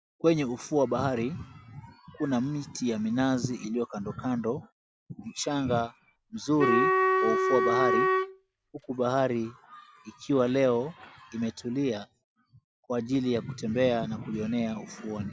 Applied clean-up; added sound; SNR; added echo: none; Wind instrument, woodwind instrument; -3 dB; none.